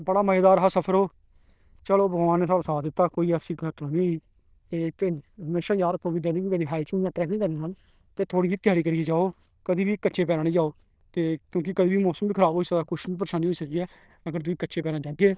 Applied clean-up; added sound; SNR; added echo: neural diffusion model UNIVERSE++.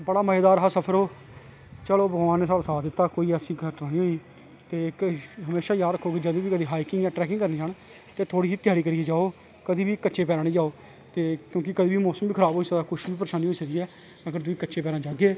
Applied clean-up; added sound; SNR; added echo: none; none; none; none.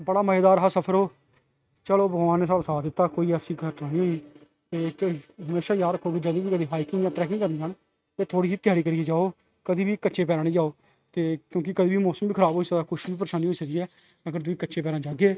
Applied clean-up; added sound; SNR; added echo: neural mask model RNNoise.